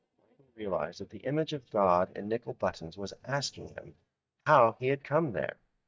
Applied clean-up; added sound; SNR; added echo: neural mask model DeepFilterNet 3.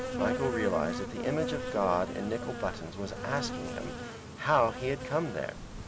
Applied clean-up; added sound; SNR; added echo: none; Insect; 4 dB; none.